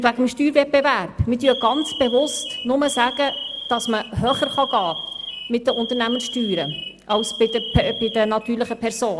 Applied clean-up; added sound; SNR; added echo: none; Alarm; 11 dB; none.